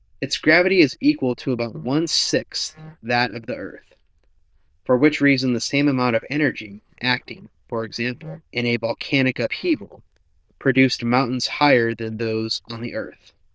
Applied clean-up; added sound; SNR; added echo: neural diffusion model UNIVERSE++.